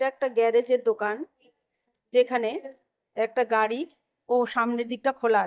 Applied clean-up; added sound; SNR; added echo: neural mask model DeepFilterNet 3.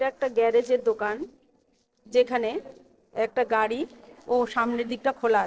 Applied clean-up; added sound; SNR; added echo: neural separator model SepFormer DNS4.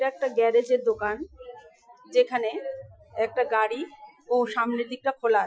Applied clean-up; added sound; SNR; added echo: classical method Wiener filter.